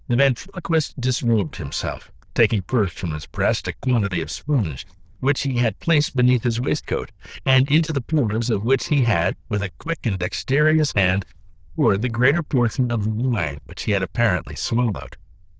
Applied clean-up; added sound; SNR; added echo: neural diffusion model UNIVERSE++.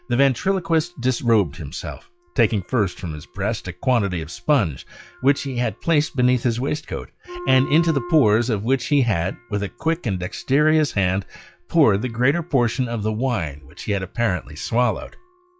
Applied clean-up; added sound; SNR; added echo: classical method log-MMSE.